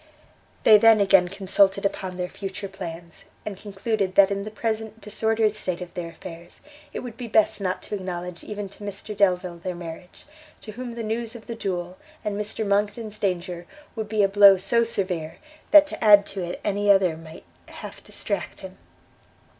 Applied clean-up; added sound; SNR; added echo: none; none; none; none.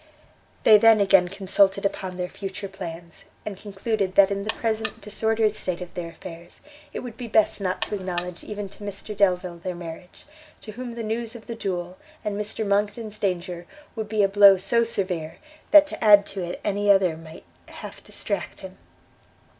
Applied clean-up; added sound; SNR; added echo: none; Alarm; 9 dB; none.